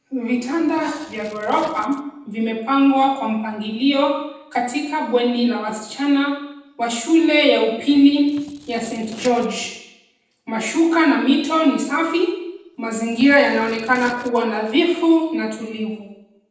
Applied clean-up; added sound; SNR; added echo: neural separator model SepFormer DNS4.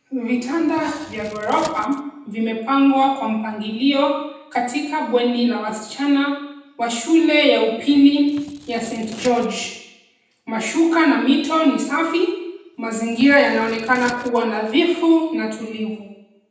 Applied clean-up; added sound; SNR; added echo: none; Scissors; 20 dB; reverberation time 0.9 s.